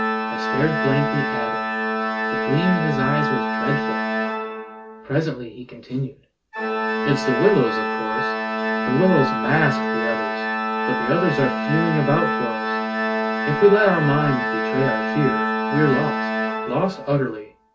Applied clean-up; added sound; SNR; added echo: none; Organ; 1 dB; reverberation time 0.2 s.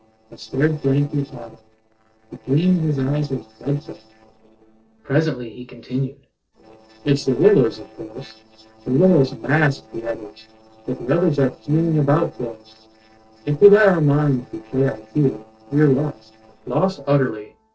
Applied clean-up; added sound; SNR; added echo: neural separator model SepFormer DNS4.